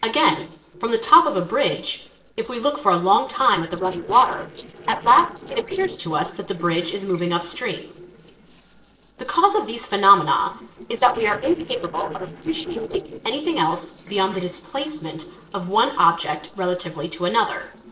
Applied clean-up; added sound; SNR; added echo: neural separator model SepFormer DNS4.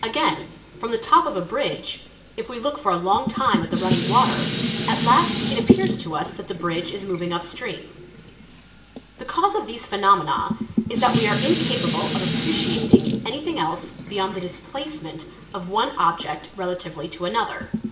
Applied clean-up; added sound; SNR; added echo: none; Dishes, pots, and pans; 0 dB; reverberation time 1.5 s.